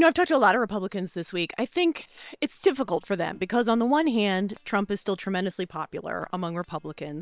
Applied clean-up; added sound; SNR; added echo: neural separator model SepFormer WHAM!.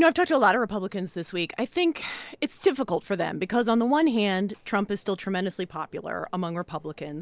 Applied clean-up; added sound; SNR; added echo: none; none; none; none.